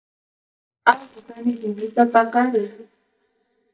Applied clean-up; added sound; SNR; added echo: neural mask model DeepFilterNet 3.